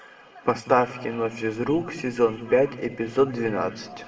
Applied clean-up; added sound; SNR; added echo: none; none; none; reverberation time 1.3 s.